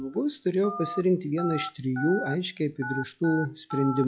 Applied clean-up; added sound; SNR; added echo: classical method log-MMSE.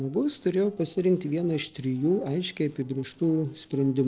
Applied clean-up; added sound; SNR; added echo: neural separator model SepFormer DNS4.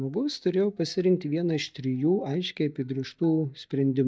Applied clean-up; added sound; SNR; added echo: neural mask model DeepFilterNet 3.